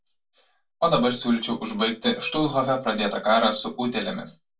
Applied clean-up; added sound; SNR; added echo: none; Plucked string instrument; 17 dB; reverberation time 0.2 s.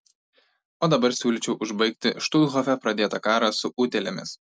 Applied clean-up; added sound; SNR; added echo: none; none; none; none.